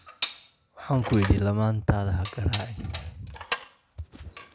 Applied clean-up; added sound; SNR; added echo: none; Dishes, pots, and pans; 11 dB; none.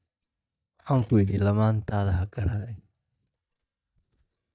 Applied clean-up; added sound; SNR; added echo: neural mask model DeepFilterNet 3.